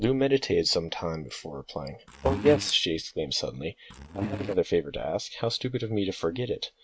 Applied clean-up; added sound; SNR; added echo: neural mask model RNNoise.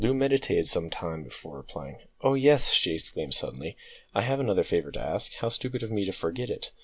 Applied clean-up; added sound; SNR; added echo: none; none; none; none.